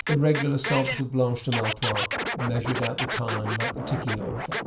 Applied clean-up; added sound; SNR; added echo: none; Scratching (performance technique); 4 dB; reverberation time 0.3 s.